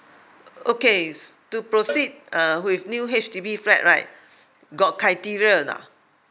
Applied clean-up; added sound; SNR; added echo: none; Cowbell; 16 dB; none.